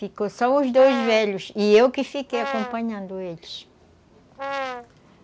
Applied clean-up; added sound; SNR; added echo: none; Brass instrument; 9 dB; none.